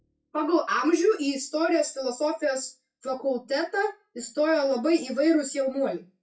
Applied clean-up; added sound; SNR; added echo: classical method WPE with log-MMSE.